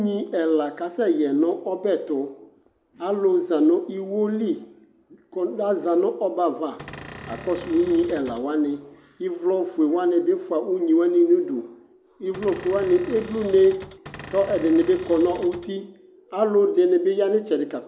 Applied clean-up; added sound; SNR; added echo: none; Cupboard open or close / Door; 16 dB; none.